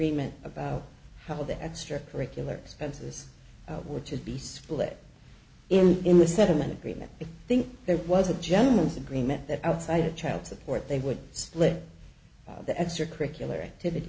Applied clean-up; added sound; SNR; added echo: none; none; none; none.